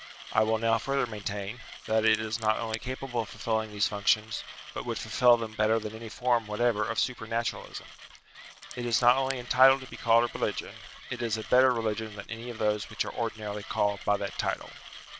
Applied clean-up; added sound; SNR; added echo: none; Mechanisms + Scissors; 17 dB; none.